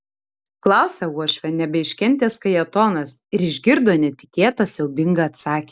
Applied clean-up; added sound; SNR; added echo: none; none; none; none.